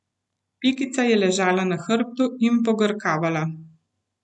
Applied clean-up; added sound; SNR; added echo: none; none; none; none.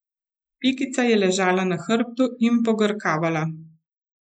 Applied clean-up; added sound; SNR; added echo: neural mask model Resemble Enhance denoiser.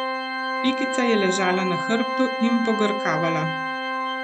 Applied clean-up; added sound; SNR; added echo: none; Organ; 2 dB; none.